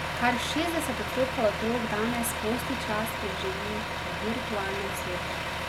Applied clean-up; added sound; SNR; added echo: none; Truck; 1 dB; none.